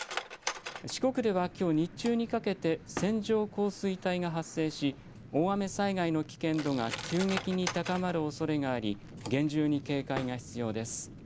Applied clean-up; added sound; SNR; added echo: none; Fart + Cutlery, silverware; 13 dB; none.